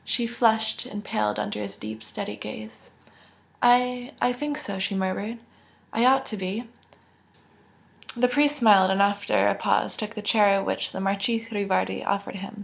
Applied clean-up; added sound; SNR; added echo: none; none; none; none.